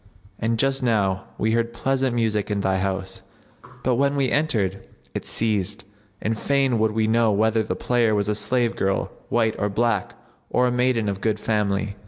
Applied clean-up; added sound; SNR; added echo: none; none; none; none.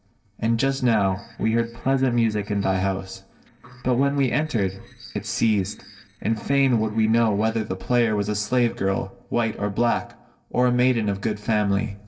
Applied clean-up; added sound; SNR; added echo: neural separator model SepFormer DNS4.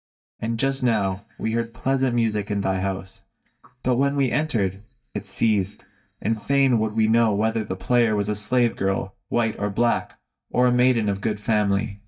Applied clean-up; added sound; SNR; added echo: neural mask model DeepFilterNet 3.